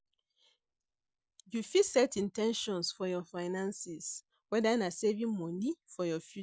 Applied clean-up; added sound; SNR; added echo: none; none; none; none.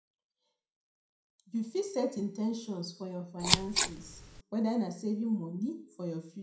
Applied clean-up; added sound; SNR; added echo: none; Scissors; -4 dB; reverberation time 0.5 s.